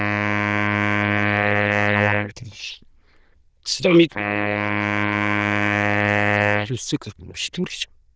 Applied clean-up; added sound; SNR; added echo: neural diffusion model UNIVERSE++.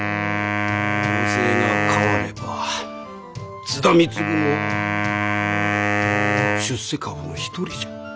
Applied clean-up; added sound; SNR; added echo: none; Wind instrument, woodwind instrument; -2 dB; none.